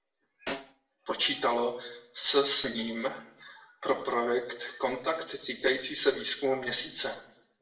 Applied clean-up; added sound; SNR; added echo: none; Snare drum; 13 dB; reverberation time 0.6 s.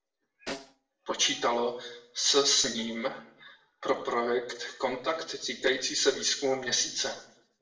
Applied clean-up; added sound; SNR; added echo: neural separator model SepFormer DNS4.